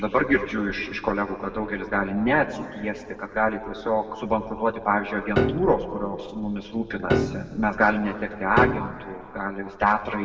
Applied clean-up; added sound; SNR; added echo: none; Piano; 3 dB; reverberation time 1.9 s.